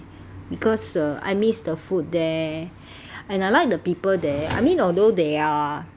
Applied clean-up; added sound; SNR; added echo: none; Drawer open or close; 12 dB; none.